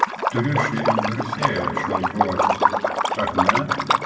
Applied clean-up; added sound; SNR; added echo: none; Liquid; -5 dB; reverberation time 2.1 s.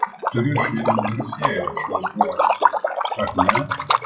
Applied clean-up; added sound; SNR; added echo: classical method WPE with log-MMSE.